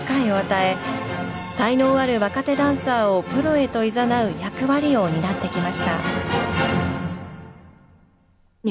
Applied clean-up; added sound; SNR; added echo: none; none; none; none.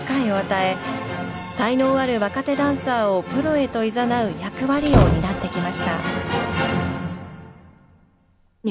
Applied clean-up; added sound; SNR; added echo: none; Slam; -3 dB; none.